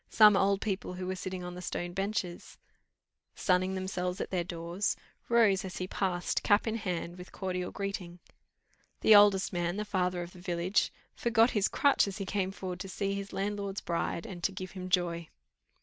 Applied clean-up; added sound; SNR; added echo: none; none; none; none.